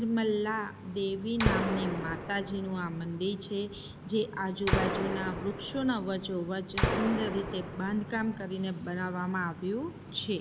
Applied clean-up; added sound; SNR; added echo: none; Gunshot, gunfire; 1 dB; none.